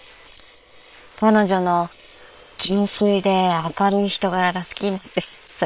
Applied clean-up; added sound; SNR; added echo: neural separator model SepFormer WHAM!.